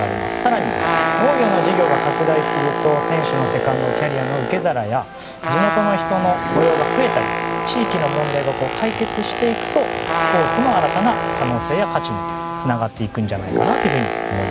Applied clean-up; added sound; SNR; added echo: none; Boat, Water vehicle + Trumpet; 0 dB; none.